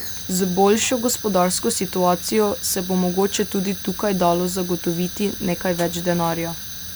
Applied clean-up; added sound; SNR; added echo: none; Fire; 11 dB; none.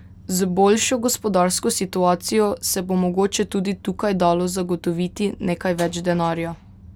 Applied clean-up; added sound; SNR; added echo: none; none; none; none.